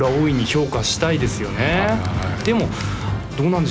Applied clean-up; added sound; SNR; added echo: none; Bird; 7 dB; none.